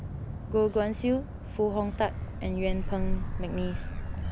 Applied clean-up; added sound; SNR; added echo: none; Motor vehicle (road); 2 dB; none.